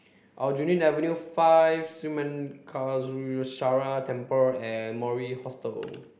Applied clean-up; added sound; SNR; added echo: none; none; none; none.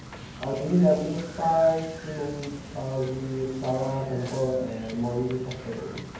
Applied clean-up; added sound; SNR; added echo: none; Wind / Boat, Water vehicle; 14 dB; reverberation time 0.9 s.